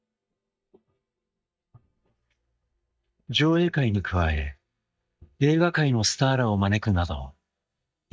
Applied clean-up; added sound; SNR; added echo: neural mask model DeepFilterNet 3.